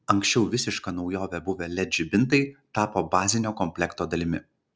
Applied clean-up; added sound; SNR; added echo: none; none; none; none.